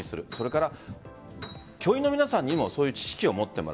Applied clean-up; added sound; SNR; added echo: none; Thunder / Wind + Piano; 19 dB; none.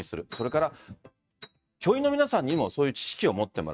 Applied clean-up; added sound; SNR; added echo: neural mask model RNNoise.